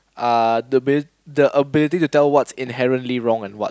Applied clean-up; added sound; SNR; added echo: none; none; none; none.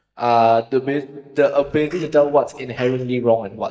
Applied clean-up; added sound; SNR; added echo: neural mask model DeepFilterNet 3.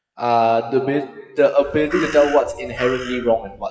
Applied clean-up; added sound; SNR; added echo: classical method WPE with log-MMSE.